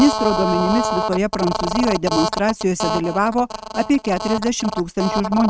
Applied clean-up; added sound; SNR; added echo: neural mask model RNNoise.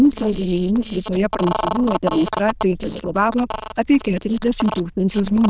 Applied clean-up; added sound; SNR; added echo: neural diffusion model UNIVERSE++.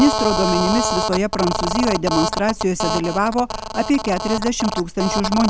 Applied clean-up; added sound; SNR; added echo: none; Telephone; 3 dB; none.